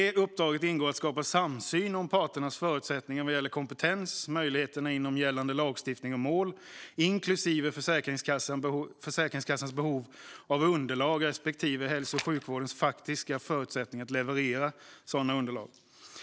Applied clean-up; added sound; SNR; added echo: neural separator model SepFormer DNS4.